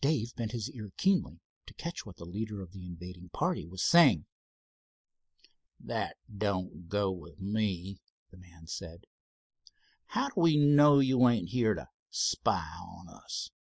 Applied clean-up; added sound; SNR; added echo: neural mask model Resemble Enhance denoiser.